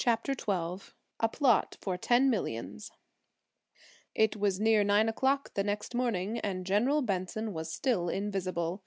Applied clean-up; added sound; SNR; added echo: none; none; none; none.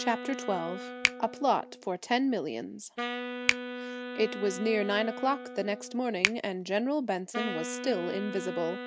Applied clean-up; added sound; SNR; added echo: none; Finger snapping + Wind instrument, woodwind instrument; 5 dB; none.